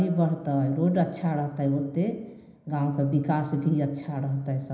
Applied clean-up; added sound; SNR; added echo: none; none; none; reverberation time 0.9 s.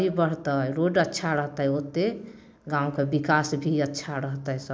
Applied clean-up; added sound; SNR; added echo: none; none; none; none.